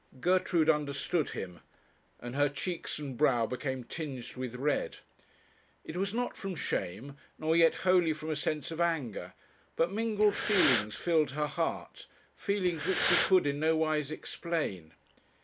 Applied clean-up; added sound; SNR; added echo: none; Breathing; 1 dB; none.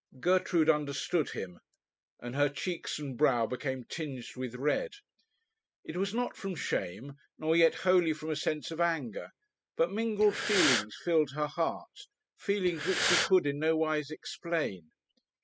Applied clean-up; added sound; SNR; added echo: classical method spectral subtraction.